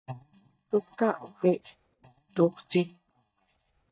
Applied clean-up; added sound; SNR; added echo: neural mask model DeepFilterNet 3.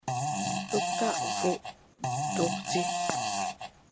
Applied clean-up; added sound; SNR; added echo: none; Fart; -4 dB; none.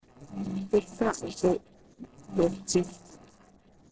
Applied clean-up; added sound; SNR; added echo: neural separator model SepFormer DNS4.